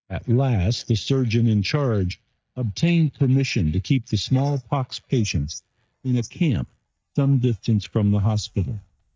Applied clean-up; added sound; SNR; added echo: neural mask model DeepFilterNet 3.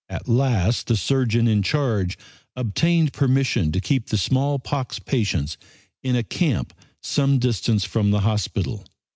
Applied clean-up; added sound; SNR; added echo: none; none; none; none.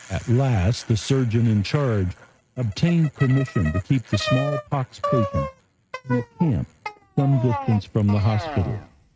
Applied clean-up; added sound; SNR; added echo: neural mask model RNNoise.